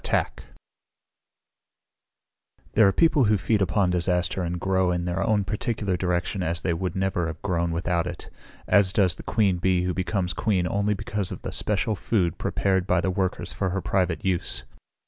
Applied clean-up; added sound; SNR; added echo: none; none; none; none.